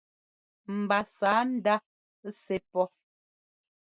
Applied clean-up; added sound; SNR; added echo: none; none; none; none.